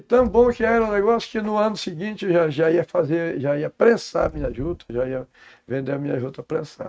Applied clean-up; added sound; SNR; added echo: neural mask model RNNoise.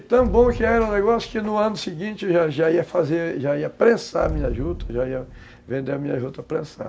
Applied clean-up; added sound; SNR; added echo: none; Explosion; 12 dB; none.